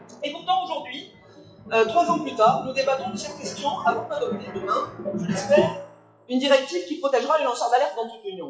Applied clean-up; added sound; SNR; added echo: classical method WPE with log-MMSE.